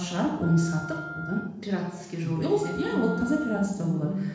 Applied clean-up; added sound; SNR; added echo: none; Wind instrument, woodwind instrument; 14 dB; reverberation time 1.1 s.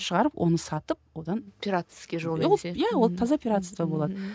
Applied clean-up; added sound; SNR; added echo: none; none; none; none.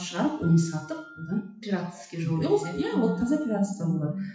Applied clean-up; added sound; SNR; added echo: classical method WPE with log-MMSE.